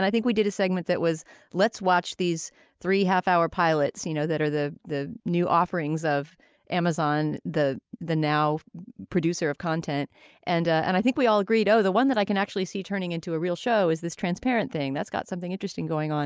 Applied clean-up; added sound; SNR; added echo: none; none; none; none.